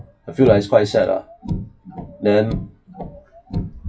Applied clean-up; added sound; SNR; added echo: classical method WPE with log-MMSE.